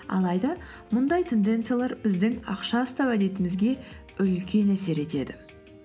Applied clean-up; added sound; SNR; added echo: none; none; none; none.